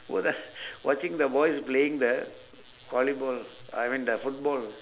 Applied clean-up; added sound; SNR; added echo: none; none; none; none.